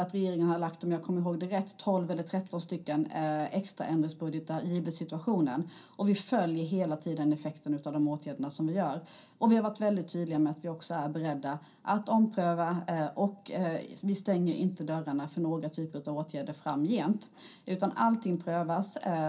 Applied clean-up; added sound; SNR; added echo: none; none; none; reverberation time 0.3 s.